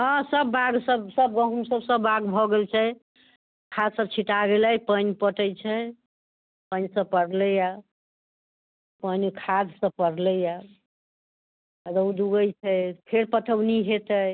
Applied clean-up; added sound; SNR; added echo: none; none; none; none.